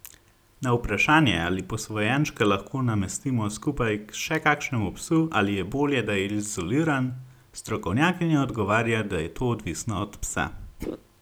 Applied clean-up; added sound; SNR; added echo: none; none; none; none.